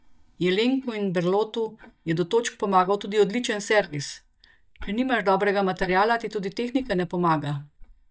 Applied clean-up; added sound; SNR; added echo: neural mask model DeepFilterNet 3.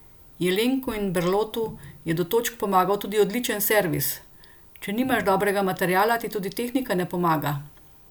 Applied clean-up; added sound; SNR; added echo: none; none; none; none.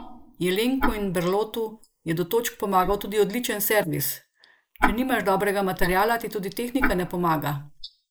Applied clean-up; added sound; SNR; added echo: neural mask model Resemble Enhance denoiser.